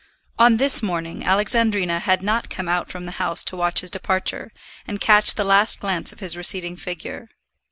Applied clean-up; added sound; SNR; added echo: none; none; none; none.